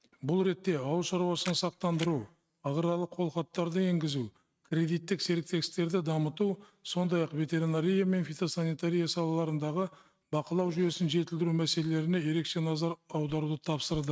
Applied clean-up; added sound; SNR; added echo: neural mask model RNNoise.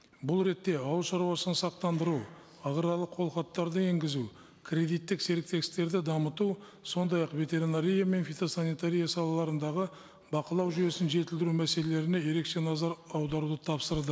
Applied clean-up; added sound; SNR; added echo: none; none; none; none.